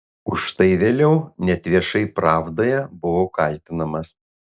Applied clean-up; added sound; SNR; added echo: none; none; none; none.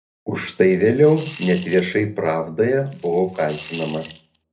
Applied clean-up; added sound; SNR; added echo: none; Coin (dropping) / Glass; 20 dB; reverberation time 0.3 s.